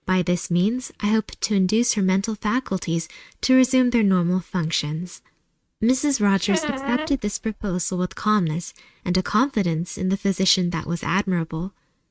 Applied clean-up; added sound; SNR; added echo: neural mask model RNNoise.